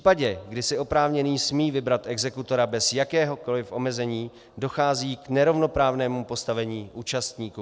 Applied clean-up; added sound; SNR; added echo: none; none; none; none.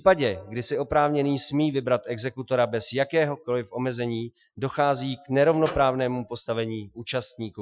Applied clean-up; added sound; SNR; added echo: classical method Wiener filter.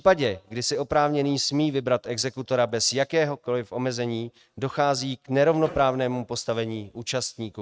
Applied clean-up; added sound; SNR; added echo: neural mask model RNNoise.